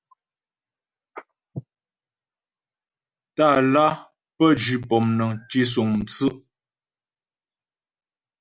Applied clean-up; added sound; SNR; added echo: none; none; none; none.